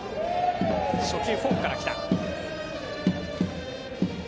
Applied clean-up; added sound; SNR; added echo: none; none; none; none.